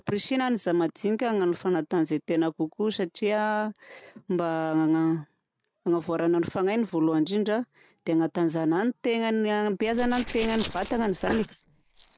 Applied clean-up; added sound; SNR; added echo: neural mask model Resemble Enhance denoiser.